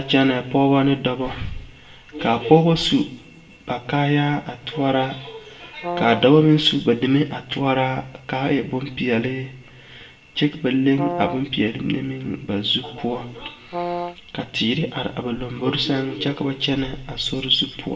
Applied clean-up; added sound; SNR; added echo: none; Brass instrument; 7 dB; reverberation time 0.6 s.